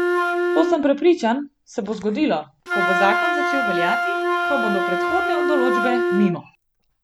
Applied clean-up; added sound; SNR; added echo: none; Wind instrument, woodwind instrument; -1 dB; none.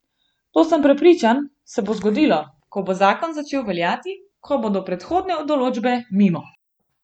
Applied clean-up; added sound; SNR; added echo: none; none; none; none.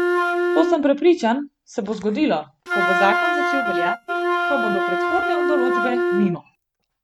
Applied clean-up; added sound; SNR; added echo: neural mask model RNNoise.